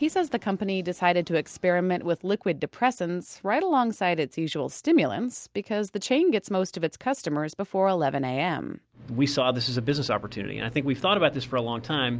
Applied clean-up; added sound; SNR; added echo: none; none; none; none.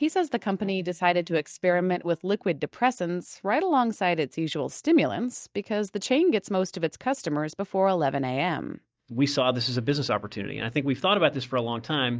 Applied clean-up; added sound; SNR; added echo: neural mask model DeepFilterNet 3.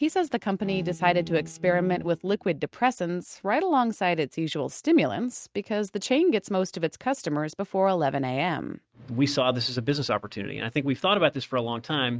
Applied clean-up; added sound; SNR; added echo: neural mask model RNNoise.